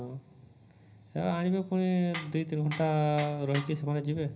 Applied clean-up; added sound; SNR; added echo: none; Tools; 13 dB; reverberation time 0.5 s.